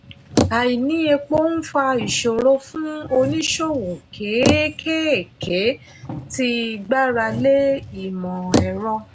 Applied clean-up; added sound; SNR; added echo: none; Bicycle; 7 dB; none.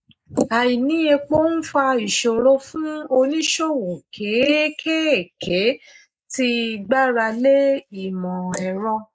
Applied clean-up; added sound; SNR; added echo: neural mask model Resemble Enhance denoiser.